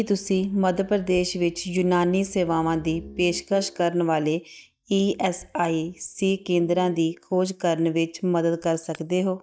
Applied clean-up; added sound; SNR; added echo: neural mask model DeepFilterNet 3.